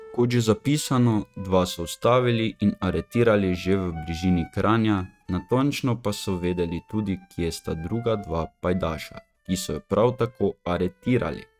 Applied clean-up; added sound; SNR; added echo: neural mask model RNNoise.